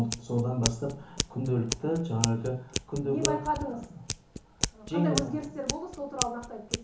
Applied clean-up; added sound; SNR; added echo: none; Scissors; 5 dB; reverberation time 0.8 s.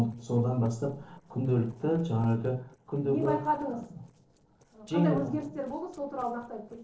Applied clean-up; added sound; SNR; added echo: neural separator model SepFormer DNS4.